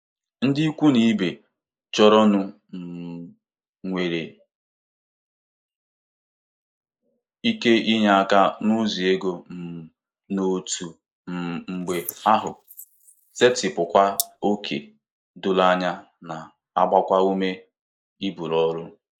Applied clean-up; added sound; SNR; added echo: neural mask model Resemble Enhance denoiser.